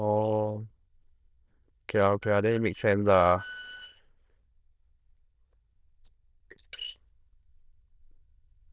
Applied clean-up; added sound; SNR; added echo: neural diffusion model UNIVERSE++.